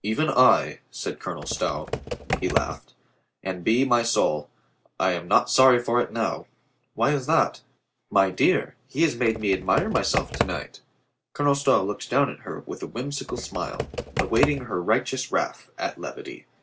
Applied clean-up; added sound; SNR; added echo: none; Computer keyboard; 5 dB; none.